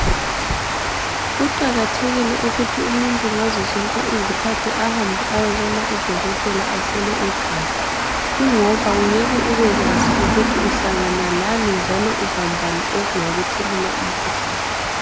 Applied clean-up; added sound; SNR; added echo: none; Water; -2 dB; none.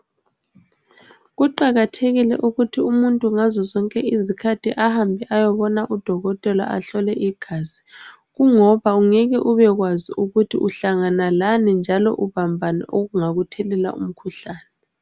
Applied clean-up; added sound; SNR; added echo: none; none; none; none.